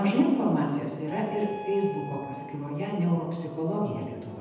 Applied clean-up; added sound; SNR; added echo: none; Wind instrument, woodwind instrument; 16 dB; reverberation time 1.0 s.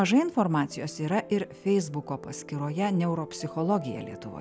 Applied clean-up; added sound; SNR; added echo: none; none; none; none.